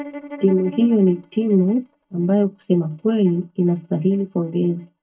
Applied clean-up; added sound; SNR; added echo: neural mask model DeepFilterNet 3.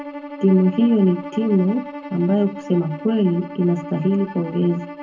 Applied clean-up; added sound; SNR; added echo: none; Bowed string instrument; 13 dB; reverberation time 0.3 s.